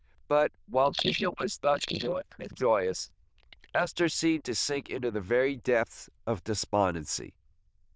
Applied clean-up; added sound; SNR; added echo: neural diffusion model UNIVERSE++.